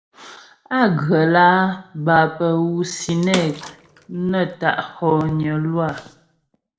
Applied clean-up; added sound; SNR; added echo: none; Bathtub (filling or washing) / Water / Splash, splatter; 14 dB; reverberation time 0.6 s.